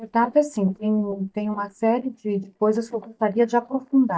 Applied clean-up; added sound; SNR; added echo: neural mask model DeepFilterNet 3.